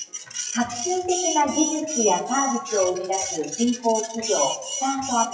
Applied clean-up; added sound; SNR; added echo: classical method WPE with log-MMSE.